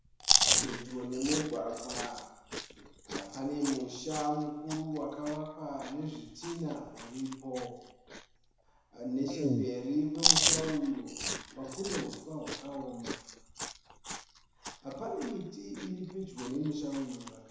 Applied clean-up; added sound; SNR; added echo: none; Chewing, mastication; -1 dB; reverberation time 1.0 s.